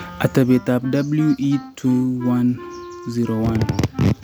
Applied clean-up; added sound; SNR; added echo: none; Wind instrument, woodwind instrument; 18 dB; none.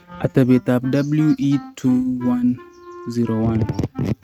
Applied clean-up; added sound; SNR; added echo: neural mask model RNNoise.